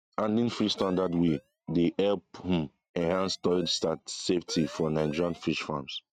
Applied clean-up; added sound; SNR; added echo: neural mask model RNNoise.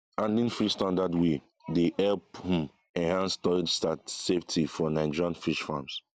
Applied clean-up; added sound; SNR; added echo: none; none; none; none.